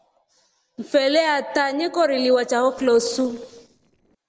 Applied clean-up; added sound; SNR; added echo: neural separator model SepFormer DNS4.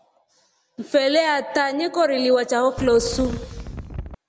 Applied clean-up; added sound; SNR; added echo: none; Wind; 10 dB; none.